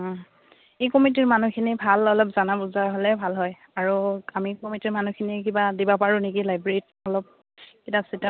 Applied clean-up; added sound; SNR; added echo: none; none; none; none.